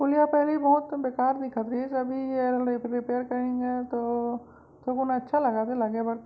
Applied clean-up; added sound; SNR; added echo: none; none; none; none.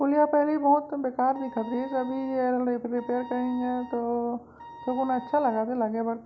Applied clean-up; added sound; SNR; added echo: none; Wind instrument, woodwind instrument; 17 dB; none.